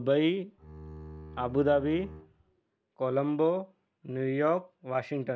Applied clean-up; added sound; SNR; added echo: none; Bowed string instrument; 15 dB; none.